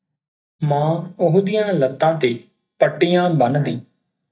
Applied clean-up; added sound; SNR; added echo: neural mask model DeepFilterNet 3.